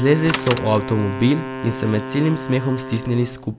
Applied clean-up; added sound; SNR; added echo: none; Wind instrument, woodwind instrument + Bicycle; 9 dB; none.